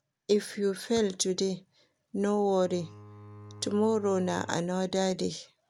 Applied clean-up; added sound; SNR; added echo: none; Bowed string instrument; 19 dB; none.